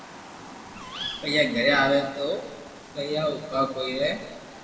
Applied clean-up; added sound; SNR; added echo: none; Bird vocalization, bird call, bird song; 15 dB; reverberation time 1.7 s.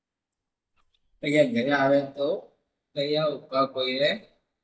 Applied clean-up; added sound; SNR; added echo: neural mask model DeepFilterNet 3.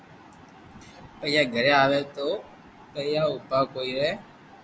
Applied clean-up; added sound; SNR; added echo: none; none; none; none.